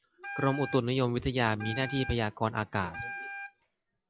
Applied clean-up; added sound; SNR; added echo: none; Wind instrument, woodwind instrument; 12 dB; none.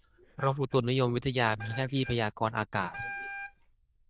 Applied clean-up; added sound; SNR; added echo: neural diffusion model UNIVERSE++.